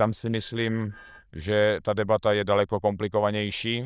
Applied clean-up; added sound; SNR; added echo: neural diffusion model UNIVERSE++.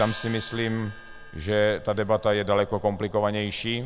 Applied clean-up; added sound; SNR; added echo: none; Gong; 17 dB; none.